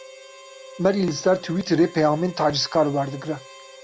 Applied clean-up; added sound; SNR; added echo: none; Harmonica; 20 dB; none.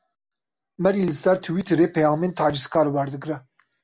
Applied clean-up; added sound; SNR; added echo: none; none; none; none.